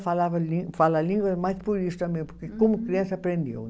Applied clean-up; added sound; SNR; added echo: none; none; none; none.